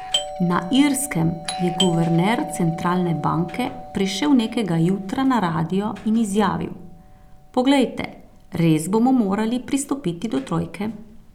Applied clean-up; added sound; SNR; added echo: none; Doorbell; 13 dB; none.